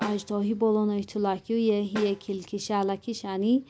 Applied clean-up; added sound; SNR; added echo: none; Snare drum; 14 dB; none.